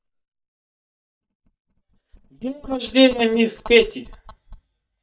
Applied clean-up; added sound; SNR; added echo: neural mask model DeepFilterNet 3.